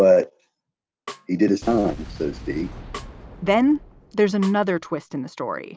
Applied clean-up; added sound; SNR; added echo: none; Snare drum + Boom; 16 dB; none.